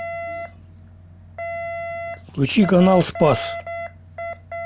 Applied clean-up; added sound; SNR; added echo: none; Alarm; 9 dB; none.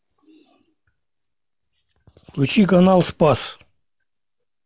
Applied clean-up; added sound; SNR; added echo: none; none; none; none.